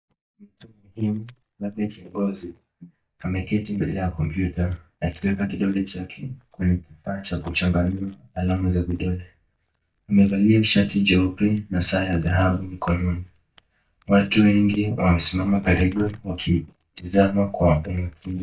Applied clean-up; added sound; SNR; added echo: neural mask model DeepFilterNet 3.